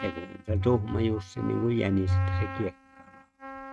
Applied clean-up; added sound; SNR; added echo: neural mask model RNNoise.